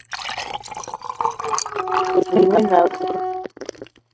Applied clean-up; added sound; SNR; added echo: neural mask model RNNoise.